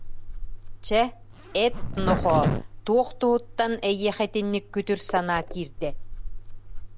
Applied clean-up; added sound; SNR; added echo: none; Zipper (clothing); 4 dB; none.